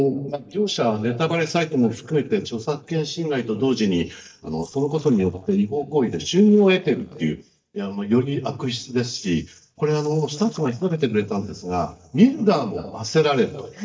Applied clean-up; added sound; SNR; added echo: neural mask model DeepFilterNet 3.